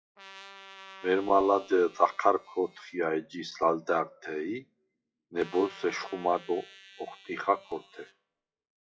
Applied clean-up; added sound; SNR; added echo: classical method WPE with log-MMSE.